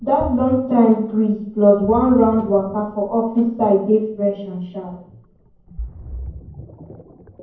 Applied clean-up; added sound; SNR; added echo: none; Ocean; 17 dB; reverberation time 0.9 s.